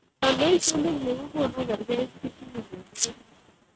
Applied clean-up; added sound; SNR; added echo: neural mask model RNNoise.